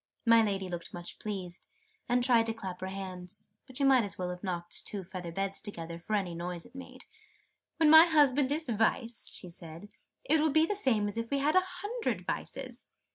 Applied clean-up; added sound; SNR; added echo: none; none; none; none.